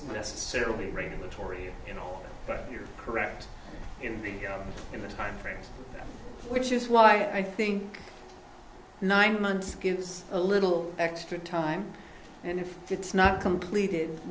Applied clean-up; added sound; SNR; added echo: none; none; none; none.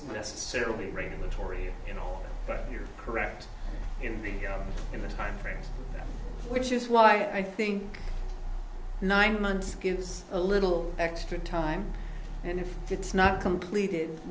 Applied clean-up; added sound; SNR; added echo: none; Growling; 6 dB; none.